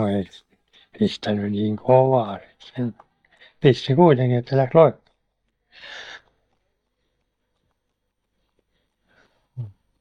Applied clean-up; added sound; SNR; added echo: neural mask model DeepFilterNet 3.